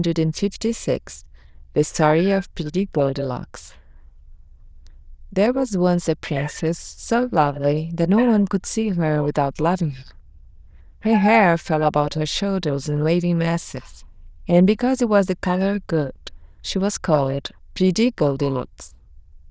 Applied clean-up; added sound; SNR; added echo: neural diffusion model UNIVERSE++.